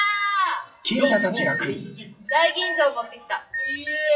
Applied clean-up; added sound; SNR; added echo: classical method WPE with log-MMSE.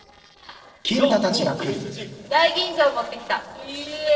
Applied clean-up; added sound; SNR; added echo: neural separator model SepFormer DNS4.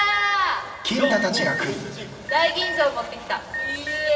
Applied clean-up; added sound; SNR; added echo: none; Alarm; 7 dB; reverberation time 2.2 s.